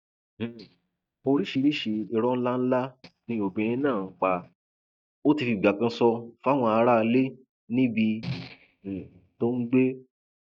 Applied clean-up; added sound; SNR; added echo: neural mask model DeepFilterNet 3.